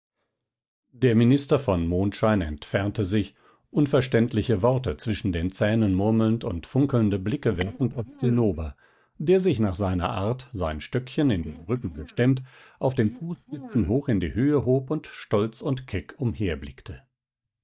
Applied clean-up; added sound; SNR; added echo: neural mask model DeepFilterNet 3.